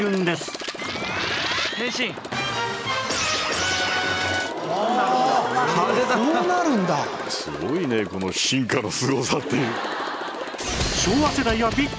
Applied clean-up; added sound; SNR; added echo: none; Motorcycle; 14 dB; none.